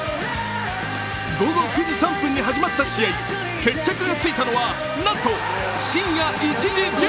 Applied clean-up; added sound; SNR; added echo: none; none; none; none.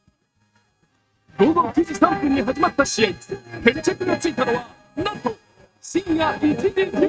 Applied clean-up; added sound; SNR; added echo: neural mask model RNNoise.